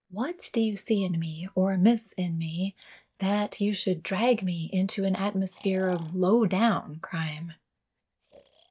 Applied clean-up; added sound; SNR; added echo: neural mask model DeepFilterNet 3.